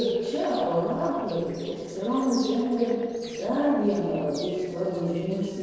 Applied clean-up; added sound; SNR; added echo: neural separator model SepFormer DNS4.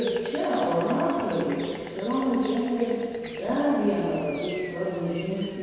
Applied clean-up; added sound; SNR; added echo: none; Insect; 15 dB; reverberation time 1.9 s.